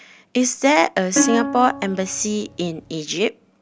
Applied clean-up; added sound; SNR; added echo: none; Plucked string instrument; 5 dB; none.